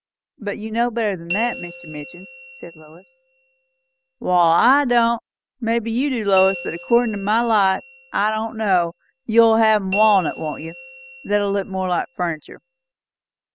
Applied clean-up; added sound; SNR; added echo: none; Bell; 13 dB; none.